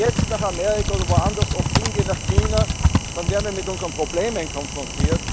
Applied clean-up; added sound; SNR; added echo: none; Typing; -4 dB; none.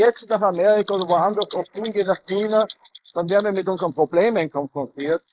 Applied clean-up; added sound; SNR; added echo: neural mask model Resemble Enhance denoiser.